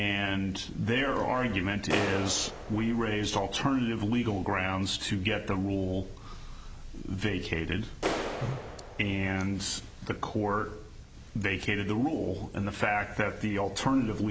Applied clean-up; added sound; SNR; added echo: none; Clapping; 10 dB; none.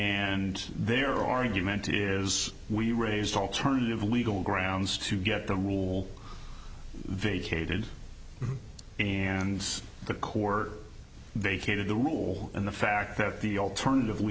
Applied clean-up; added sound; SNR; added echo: none; none; none; none.